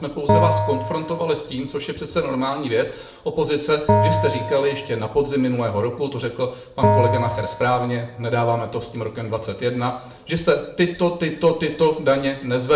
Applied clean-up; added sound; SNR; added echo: none; Bell; 1 dB; reverberation time 0.5 s.